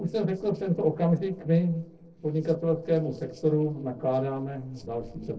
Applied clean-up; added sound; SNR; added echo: neural separator model SepFormer DNS4.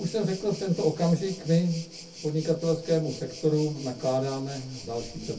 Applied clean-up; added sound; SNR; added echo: none; Waves, surf; 17 dB; reverberation time 0.3 s.